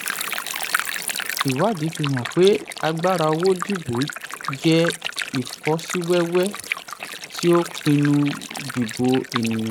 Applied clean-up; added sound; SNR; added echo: neural mask model RNNoise.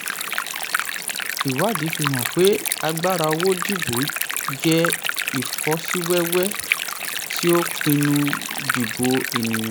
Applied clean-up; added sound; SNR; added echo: none; Stream; 2 dB; none.